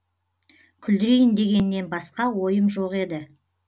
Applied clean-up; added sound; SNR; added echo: none; none; none; none.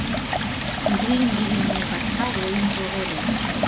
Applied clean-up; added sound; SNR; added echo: none; Stream; -2 dB; none.